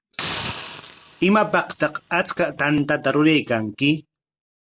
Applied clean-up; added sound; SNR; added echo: none; Hiss; 10 dB; none.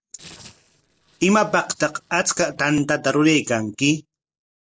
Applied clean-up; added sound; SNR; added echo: neural separator model SepFormer DNS4.